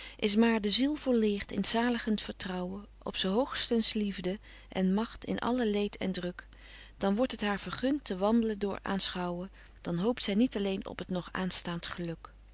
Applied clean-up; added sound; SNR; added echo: none; none; none; none.